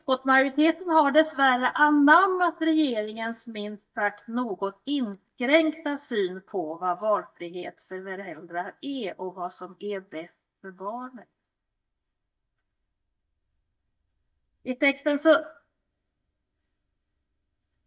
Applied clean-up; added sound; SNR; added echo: neural mask model DeepFilterNet 3.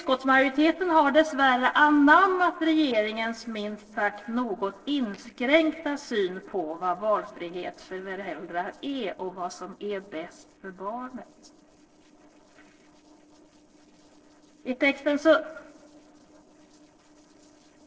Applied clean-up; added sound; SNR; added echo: neural separator model SepFormer DNS4.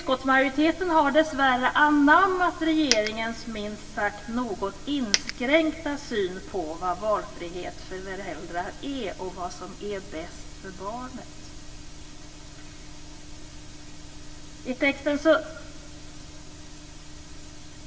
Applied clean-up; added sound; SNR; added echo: none; Coin (dropping); 3 dB; reverberation time 3.0 s.